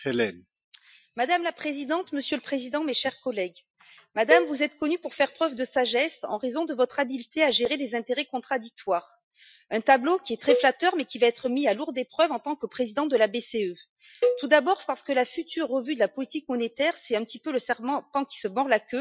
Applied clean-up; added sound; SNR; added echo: classical method Wiener filter.